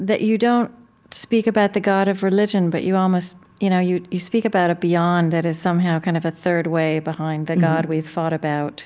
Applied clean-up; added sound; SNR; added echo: none; none; none; none.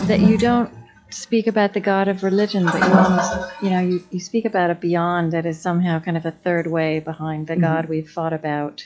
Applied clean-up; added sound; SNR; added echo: classical method log-MMSE.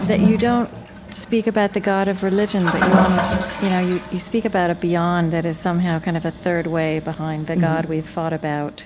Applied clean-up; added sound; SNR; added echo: none; Toilet flush; 5 dB; none.